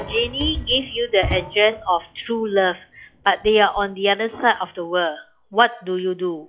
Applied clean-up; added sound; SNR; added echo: classical method log-MMSE.